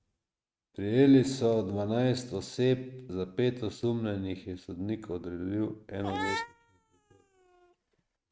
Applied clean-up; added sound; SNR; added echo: neural mask model RNNoise.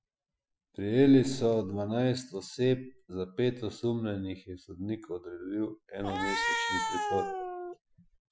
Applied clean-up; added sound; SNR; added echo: classical method Wiener filter.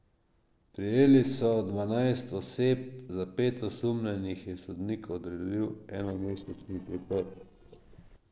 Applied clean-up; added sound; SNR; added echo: neural separator model SepFormer DNS4.